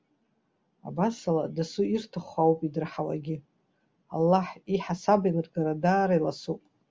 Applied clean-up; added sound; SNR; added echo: none; none; none; none.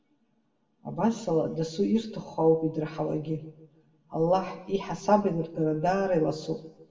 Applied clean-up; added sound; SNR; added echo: none; none; none; reverberation time 0.7 s.